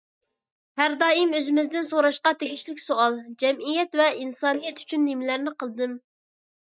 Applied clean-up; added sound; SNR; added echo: neural mask model DeepFilterNet 3.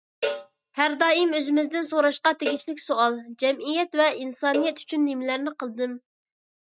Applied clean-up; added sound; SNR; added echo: neural mask model RNNoise.